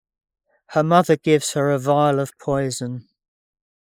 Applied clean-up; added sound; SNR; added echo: neural mask model Resemble Enhance denoiser.